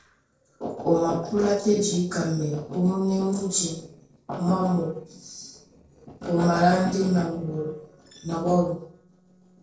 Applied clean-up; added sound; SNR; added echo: neural separator model SepFormer DNS4.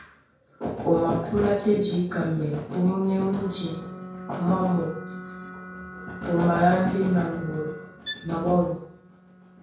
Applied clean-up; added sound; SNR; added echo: none; Bowed string instrument; 15 dB; reverberation time 0.5 s.